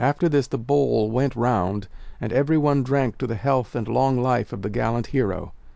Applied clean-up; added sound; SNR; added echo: none; Cricket; 18 dB; none.